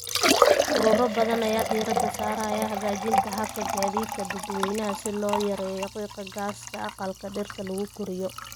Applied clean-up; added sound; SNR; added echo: none; Liquid; -2 dB; none.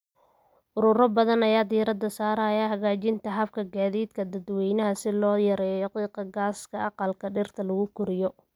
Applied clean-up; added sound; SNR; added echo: none; none; none; none.